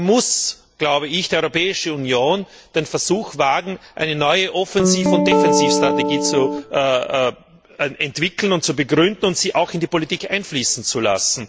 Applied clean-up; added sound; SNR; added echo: none; Guitar; -2 dB; none.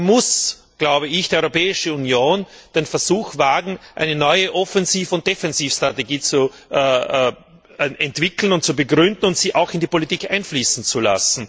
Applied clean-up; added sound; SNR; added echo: none; none; none; none.